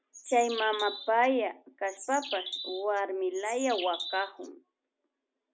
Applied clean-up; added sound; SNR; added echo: none; Bird; 10 dB; none.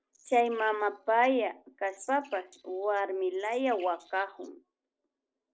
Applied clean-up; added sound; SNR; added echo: neural separator model SepFormer DNS4.